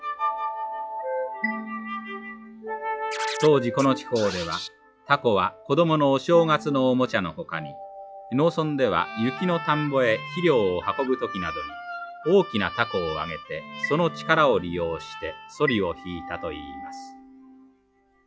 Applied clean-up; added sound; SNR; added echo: classical method log-MMSE.